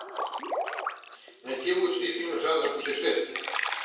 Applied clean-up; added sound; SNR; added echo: none; Drip; 5 dB; reverberation time 0.6 s.